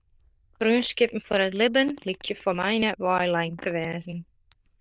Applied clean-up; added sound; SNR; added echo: neural diffusion model UNIVERSE++.